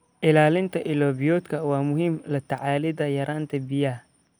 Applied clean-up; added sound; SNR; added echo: none; none; none; none.